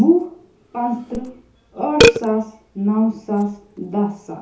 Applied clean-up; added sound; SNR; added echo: none; Burping, eructation; 2 dB; reverberation time 0.6 s.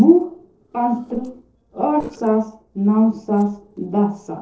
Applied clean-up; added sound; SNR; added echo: neural separator model SepFormer DNS4.